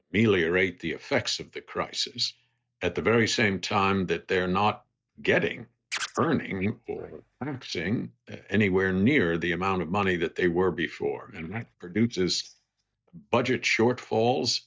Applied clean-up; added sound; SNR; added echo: neural mask model DeepFilterNet 3.